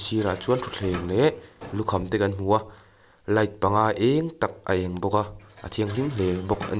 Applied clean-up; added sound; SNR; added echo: none; Dishes, pots, and pans; 19 dB; none.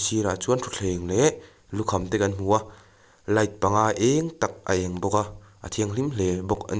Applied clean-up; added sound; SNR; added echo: none; none; none; none.